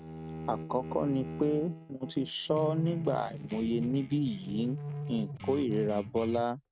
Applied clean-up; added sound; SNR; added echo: neural mask model RNNoise.